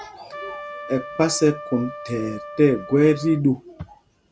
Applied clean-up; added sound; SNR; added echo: none; Trumpet; 14 dB; none.